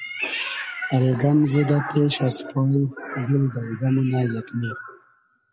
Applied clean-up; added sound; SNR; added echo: none; Meow; 13 dB; none.